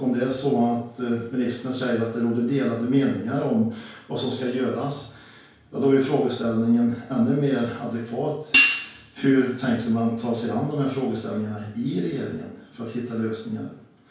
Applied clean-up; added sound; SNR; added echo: none; Hi-hat; -1 dB; reverberation time 0.5 s.